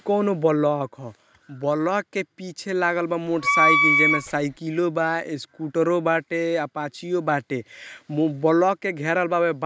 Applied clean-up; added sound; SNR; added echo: none; Wind instrument, woodwind instrument; -4 dB; none.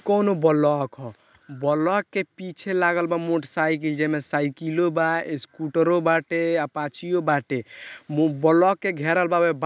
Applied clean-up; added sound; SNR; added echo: none; none; none; none.